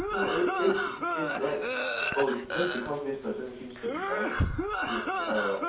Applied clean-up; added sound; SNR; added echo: none; Cough; 0 dB; reverberation time 0.6 s.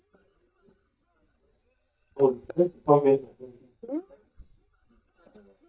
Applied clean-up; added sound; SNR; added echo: neural mask model DeepFilterNet 3.